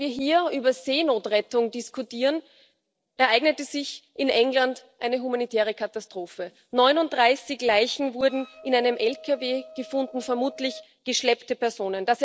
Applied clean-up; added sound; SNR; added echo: neural separator model SepFormer DNS4.